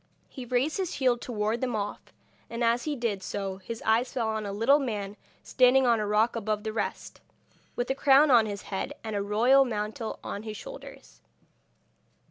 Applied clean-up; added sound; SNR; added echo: none; none; none; none.